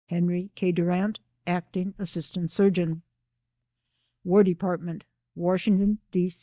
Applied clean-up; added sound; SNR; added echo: neural mask model DeepFilterNet 3.